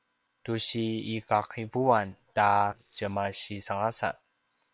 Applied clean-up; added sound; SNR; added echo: neural separator model SepFormer WHAM!.